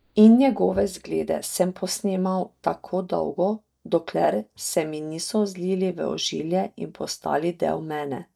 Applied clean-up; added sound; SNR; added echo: neural mask model DeepFilterNet 3.